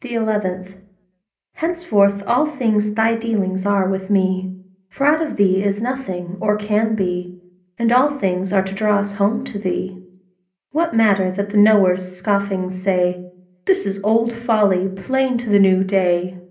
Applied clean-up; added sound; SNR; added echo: none; none; none; reverberation time 0.5 s.